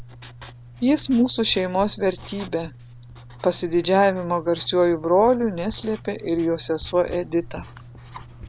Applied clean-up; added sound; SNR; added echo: none; Writing; 17 dB; none.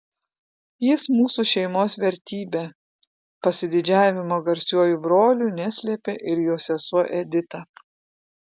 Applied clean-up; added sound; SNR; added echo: none; none; none; none.